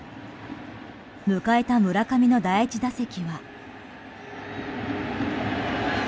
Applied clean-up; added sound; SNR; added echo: none; none; none; none.